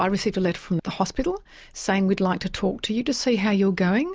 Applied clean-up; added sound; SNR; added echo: none; none; none; none.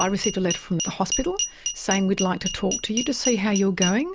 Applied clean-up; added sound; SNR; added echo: none; Glass; 6 dB; none.